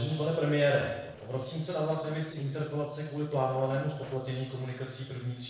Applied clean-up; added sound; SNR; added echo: neural separator model SepFormer DNS4.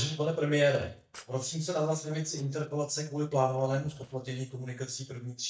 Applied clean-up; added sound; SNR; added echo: neural mask model DeepFilterNet 3.